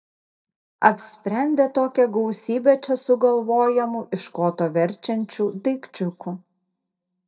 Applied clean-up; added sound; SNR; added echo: neural mask model DeepFilterNet 3.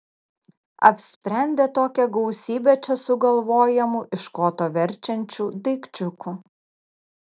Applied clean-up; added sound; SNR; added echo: none; none; none; none.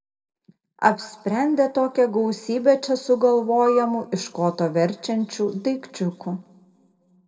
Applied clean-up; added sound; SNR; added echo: none; Telephone; 13 dB; reverberation time 0.8 s.